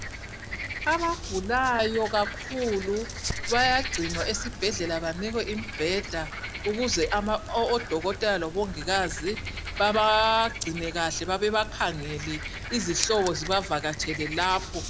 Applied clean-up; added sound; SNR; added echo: none; Frog; 8 dB; none.